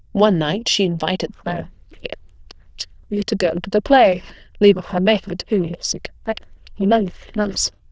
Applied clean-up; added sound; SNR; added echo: neural diffusion model UNIVERSE++.